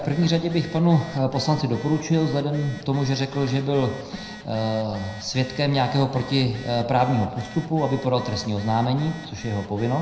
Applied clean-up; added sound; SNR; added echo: none; Telephone; 18 dB; reverberation time 0.7 s.